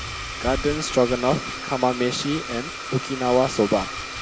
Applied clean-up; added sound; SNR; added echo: none; Domestic sounds, home sounds; 8 dB; none.